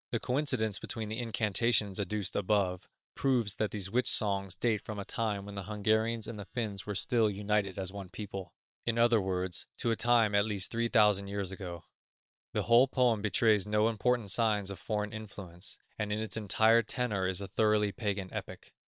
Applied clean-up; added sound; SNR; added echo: neural separator model SepFormer WHAM!.